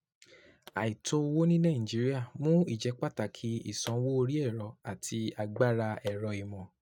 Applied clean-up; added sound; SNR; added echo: neural mask model RNNoise.